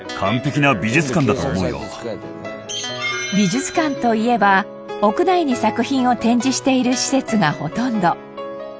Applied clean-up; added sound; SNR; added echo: none; Guitar; 19 dB; none.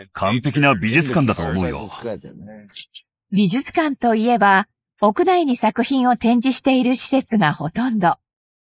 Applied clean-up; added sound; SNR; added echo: neural mask model Resemble Enhance denoiser.